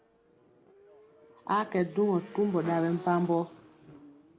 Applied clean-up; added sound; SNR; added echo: none; Motorcycle / Engine; 18 dB; none.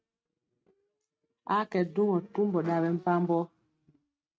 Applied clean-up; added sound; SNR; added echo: neural mask model RNNoise.